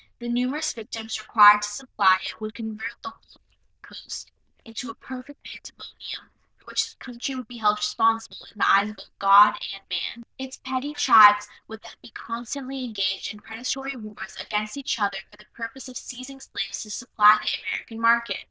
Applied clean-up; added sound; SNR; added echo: neural diffusion model UNIVERSE++.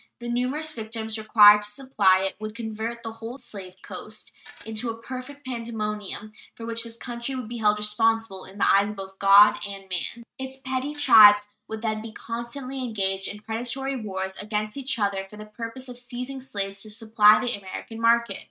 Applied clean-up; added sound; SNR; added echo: neural mask model RNNoise.